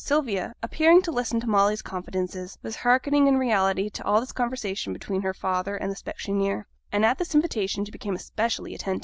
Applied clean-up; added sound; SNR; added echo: none; none; none; none.